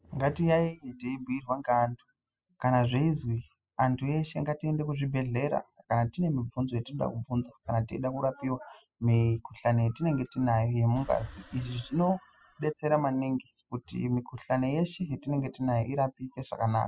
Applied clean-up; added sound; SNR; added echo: classical method spectral subtraction.